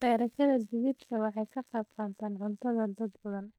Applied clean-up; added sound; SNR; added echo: neural mask model DeepFilterNet 3.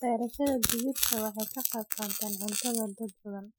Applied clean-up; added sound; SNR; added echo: classical method Wiener filter.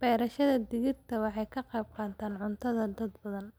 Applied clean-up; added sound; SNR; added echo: none; none; none; none.